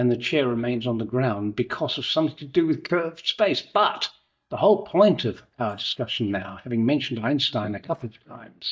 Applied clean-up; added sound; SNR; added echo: neural mask model DeepFilterNet 3.